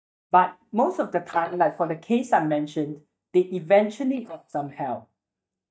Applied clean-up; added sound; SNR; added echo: neural mask model DeepFilterNet 3.